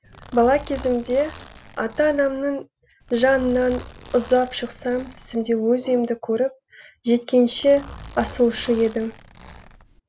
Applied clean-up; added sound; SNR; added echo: none; Zipper (clothing); 18 dB; none.